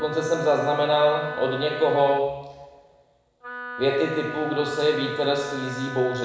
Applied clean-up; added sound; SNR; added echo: none; Wind instrument, woodwind instrument; 11 dB; reverberation time 1.0 s.